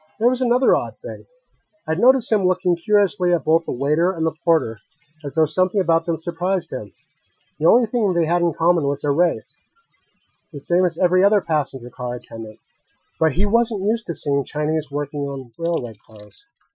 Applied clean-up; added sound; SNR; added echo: classical method Wiener filter.